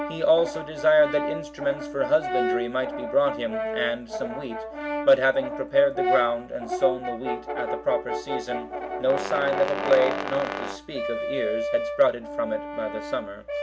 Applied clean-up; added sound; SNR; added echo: none; Brass instrument + Brass instrument; 5 dB; none.